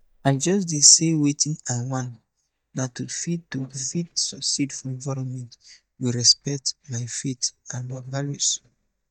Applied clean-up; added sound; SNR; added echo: neural mask model DeepFilterNet 3.